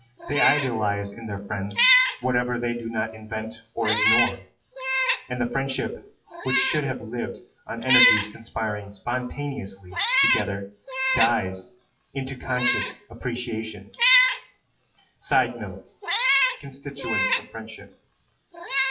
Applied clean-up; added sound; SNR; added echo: classical method WPE with log-MMSE.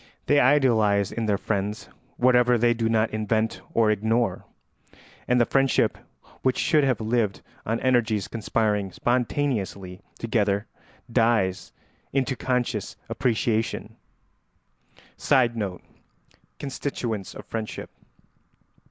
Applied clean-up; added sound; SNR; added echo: none; none; none; none.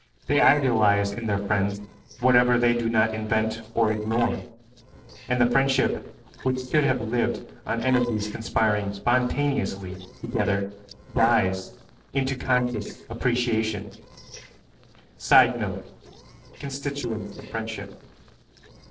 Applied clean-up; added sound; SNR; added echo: neural separator model SepFormer DNS4.